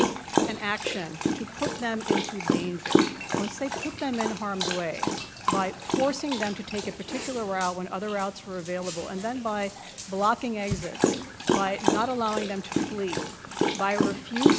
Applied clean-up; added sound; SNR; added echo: none; Dog; -1 dB; none.